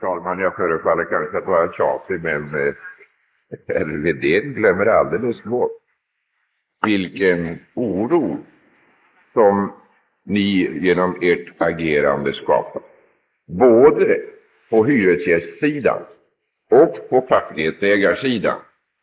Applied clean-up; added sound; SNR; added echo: neural mask model Resemble Enhance denoiser.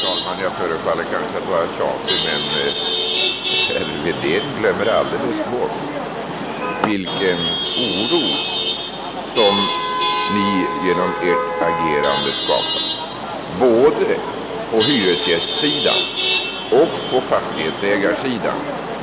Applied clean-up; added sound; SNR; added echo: none; Chatter / Traffic noise, roadway noise / Vehicle horn, car horn, honking / Engine; 1 dB; none.